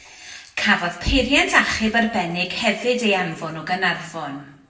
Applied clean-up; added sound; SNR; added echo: none; none; none; reverberation time 0.7 s.